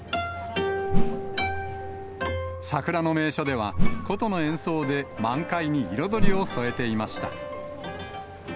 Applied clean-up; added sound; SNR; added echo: none; Whoosh, swoosh, swish; -2 dB; none.